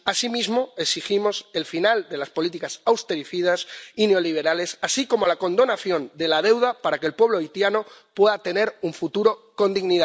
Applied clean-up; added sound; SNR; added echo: none; none; none; none.